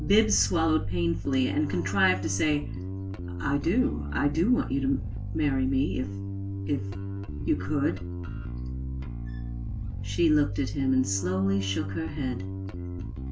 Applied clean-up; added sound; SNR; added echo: none; Bass guitar; 4 dB; reverberation time 0.2 s.